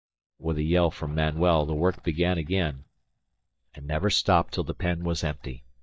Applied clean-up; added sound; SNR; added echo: neural mask model DeepFilterNet 3.